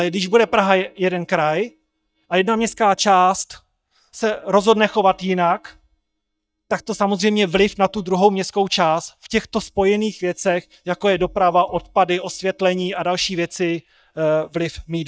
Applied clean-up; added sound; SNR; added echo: neural mask model DeepFilterNet 3.